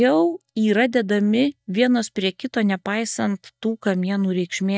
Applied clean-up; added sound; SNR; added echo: neural mask model DeepFilterNet 3.